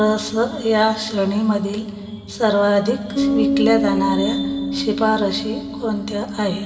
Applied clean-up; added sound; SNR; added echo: none; Bass guitar; 5 dB; reverberation time 2.3 s.